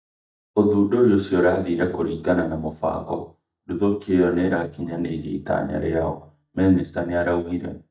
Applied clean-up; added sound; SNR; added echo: neural mask model DeepFilterNet 3.